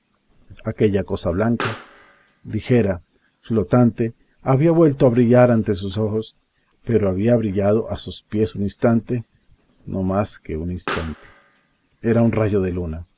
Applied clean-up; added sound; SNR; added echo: none; Explosion; 20 dB; none.